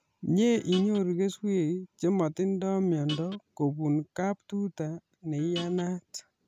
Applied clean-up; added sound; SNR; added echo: none; Guitar; 12 dB; none.